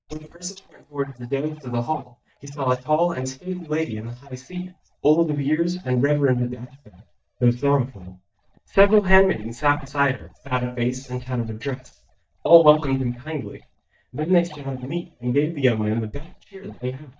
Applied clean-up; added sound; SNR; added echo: neural mask model DeepFilterNet 3.